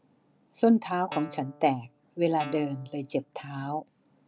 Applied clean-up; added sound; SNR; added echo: none; Guitar; 15 dB; none.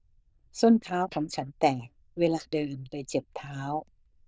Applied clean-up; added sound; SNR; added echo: neural diffusion model UNIVERSE++.